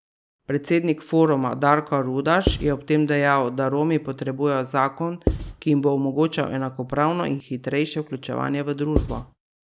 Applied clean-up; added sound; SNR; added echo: none; Writing; 2 dB; none.